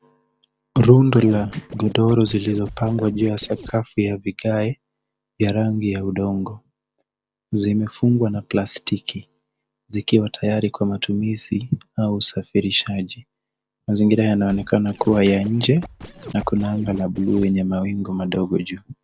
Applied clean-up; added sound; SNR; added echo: neural separator model SepFormer DNS4.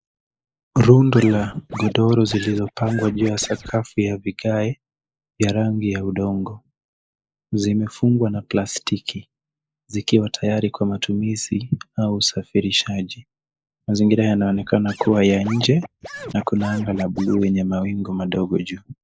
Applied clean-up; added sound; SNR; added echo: neural mask model Resemble Enhance denoiser.